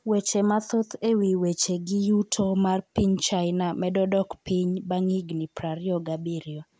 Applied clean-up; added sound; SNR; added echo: none; none; none; none.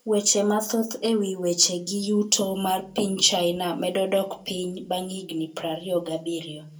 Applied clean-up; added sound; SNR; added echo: none; none; none; reverberation time 0.2 s.